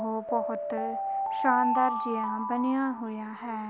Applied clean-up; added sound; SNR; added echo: none; Alarm; 1 dB; none.